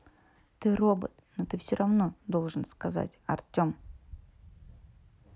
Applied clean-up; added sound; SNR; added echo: none; none; none; none.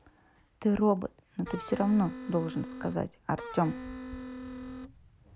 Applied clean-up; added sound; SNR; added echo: none; Wind instrument, woodwind instrument; 10 dB; none.